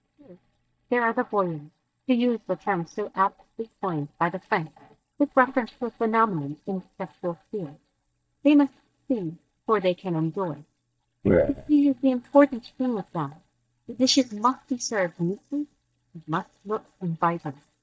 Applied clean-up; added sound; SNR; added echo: neural mask model DeepFilterNet 3.